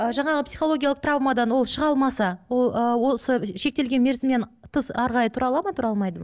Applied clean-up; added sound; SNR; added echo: none; none; none; none.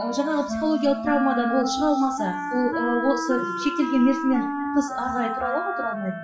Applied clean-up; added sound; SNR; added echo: classical method WPE with log-MMSE.